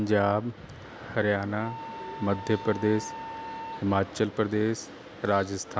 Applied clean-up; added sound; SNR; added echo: none; Wind instrument, woodwind instrument; 15 dB; none.